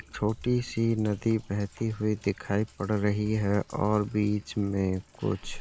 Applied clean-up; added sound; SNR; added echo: none; Sink (filling or washing); 19 dB; none.